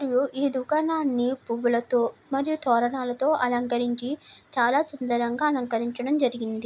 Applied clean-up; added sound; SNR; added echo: none; none; none; none.